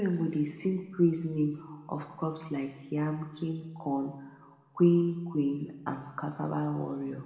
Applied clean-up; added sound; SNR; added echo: none; none; none; reverberation time 1.4 s.